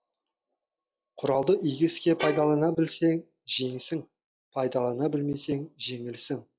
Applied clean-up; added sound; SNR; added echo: classical method log-MMSE.